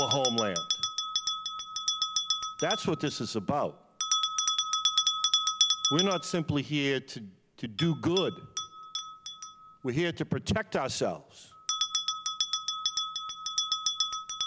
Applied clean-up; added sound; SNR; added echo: none; Bell; -1 dB; none.